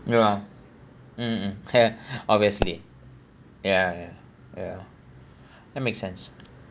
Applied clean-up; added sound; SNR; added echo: none; Explosion; 7 dB; none.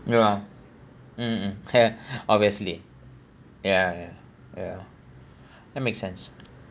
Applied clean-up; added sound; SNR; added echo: none; none; none; none.